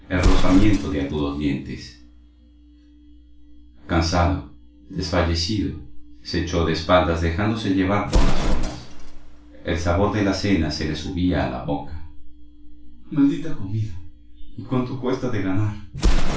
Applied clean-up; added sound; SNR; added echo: none; Explosion; 2 dB; reverberation time 0.3 s.